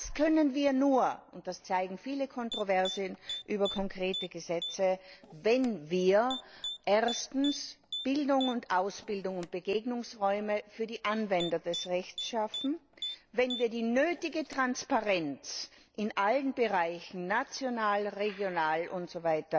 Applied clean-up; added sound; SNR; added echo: none; Typing; 12 dB; none.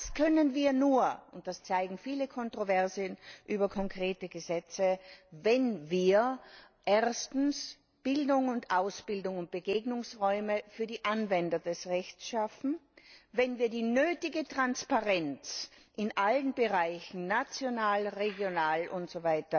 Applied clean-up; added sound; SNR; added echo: none; none; none; none.